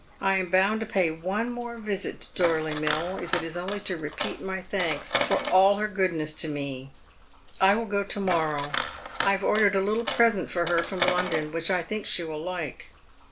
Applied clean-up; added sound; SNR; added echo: none; Coin (dropping); 6 dB; none.